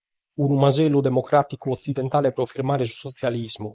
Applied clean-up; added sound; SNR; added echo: neural mask model Resemble Enhance denoiser.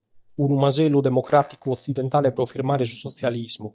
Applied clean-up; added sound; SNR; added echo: neural mask model DeepFilterNet 3.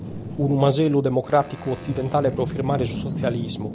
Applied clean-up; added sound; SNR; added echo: none; Boat, Water vehicle; 8 dB; none.